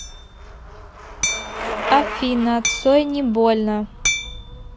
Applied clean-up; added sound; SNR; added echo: none; Hammer + Bicycle; 6 dB; none.